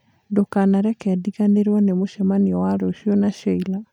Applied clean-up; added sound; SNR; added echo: none; none; none; none.